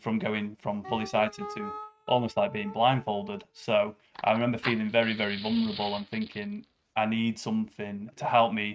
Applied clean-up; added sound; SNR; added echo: neural mask model RNNoise.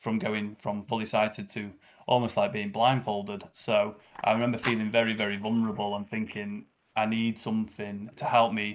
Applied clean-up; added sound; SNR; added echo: neural mask model Resemble Enhance denoiser.